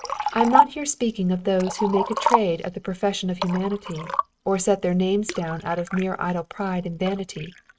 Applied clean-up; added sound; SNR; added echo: neural mask model RNNoise.